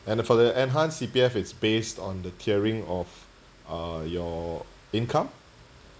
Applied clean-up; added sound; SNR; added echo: none; none; none; none.